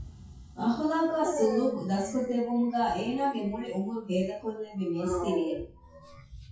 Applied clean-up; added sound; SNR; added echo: classical method WPE with log-MMSE.